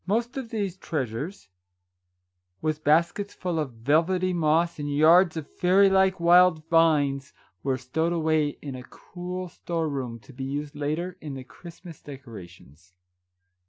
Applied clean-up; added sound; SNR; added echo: none; none; none; none.